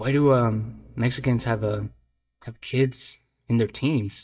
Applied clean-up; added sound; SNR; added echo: neural mask model DeepFilterNet 3.